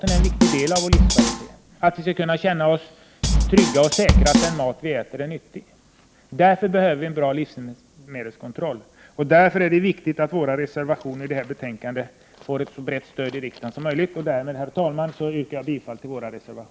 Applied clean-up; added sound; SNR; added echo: none; Drum kit; -4 dB; none.